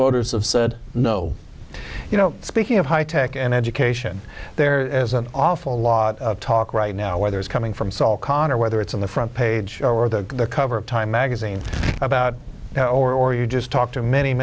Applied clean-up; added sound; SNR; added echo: none; none; none; none.